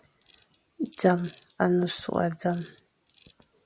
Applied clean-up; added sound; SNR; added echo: none; none; none; none.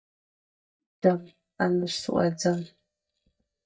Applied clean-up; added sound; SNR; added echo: neural mask model DeepFilterNet 3.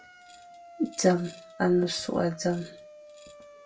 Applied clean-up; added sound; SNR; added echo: none; Siren; 20 dB; reverberation time 0.2 s.